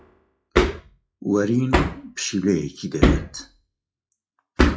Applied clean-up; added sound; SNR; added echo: classical method WPE with log-MMSE.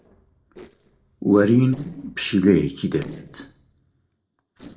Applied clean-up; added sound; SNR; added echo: neural separator model SepFormer DNS4.